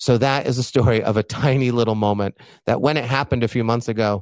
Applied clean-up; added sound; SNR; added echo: none; none; none; none.